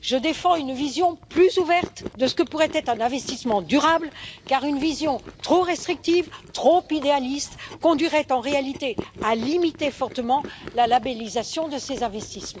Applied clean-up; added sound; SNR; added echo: none; Chewing, mastication; 17 dB; none.